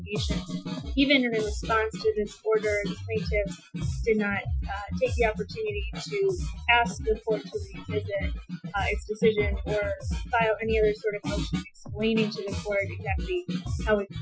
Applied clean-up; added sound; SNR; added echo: classical method Wiener filter.